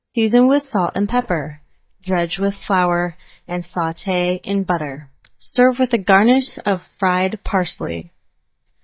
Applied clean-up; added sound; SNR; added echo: neural mask model DeepFilterNet 3.